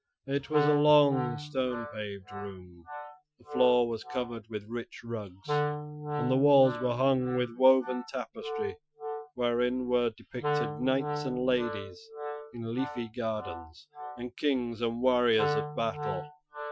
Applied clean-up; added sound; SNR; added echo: classical method Wiener filter.